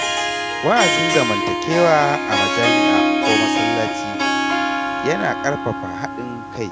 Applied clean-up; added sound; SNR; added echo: none; Harp; -2 dB; none.